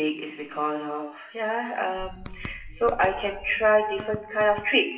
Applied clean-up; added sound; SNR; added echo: classical method WPE with log-MMSE.